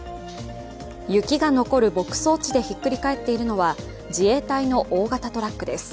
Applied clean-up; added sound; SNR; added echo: none; none; none; none.